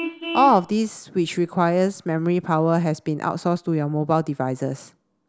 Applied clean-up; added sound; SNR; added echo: none; Vehicle horn, car horn, honking; 16 dB; none.